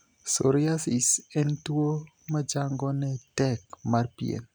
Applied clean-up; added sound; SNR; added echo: none; none; none; none.